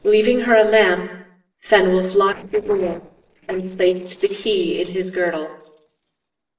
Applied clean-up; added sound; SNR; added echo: neural separator model SepFormer DNS4.